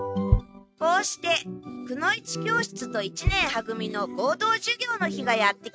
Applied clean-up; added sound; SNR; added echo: neural mask model RNNoise.